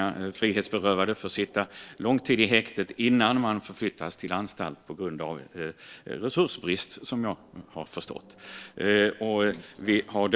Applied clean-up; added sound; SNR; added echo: neural separator model SepFormer DNS4.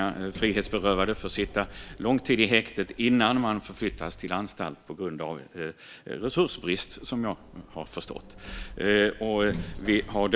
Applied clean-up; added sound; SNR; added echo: none; Sliding door; 15 dB; none.